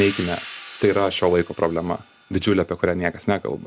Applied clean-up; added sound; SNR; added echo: none; Hi-hat; 18 dB; none.